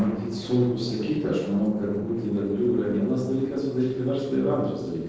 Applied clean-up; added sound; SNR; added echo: neural separator model SepFormer DNS4.